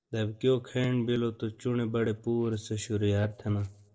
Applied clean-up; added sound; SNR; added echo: neural separator model SepFormer DNS4.